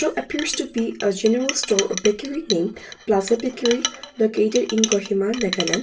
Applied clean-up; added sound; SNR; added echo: none; Chink, clink; 9 dB; reverberation time 0.2 s.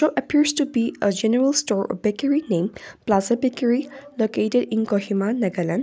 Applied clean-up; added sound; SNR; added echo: none; none; none; none.